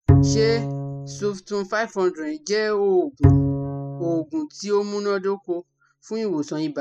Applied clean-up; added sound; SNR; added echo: classical method spectral subtraction.